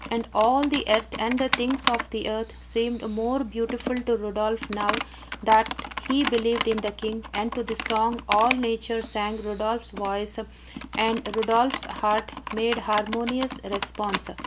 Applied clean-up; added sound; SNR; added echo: none; Computer keyboard; 8 dB; none.